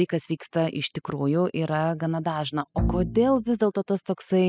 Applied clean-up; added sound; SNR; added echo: classical method spectral subtraction.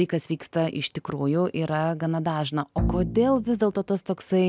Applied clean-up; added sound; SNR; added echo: none; Bowed string instrument; 6 dB; none.